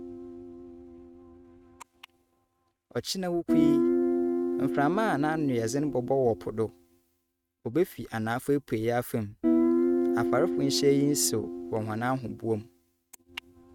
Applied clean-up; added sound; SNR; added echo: neural mask model RNNoise.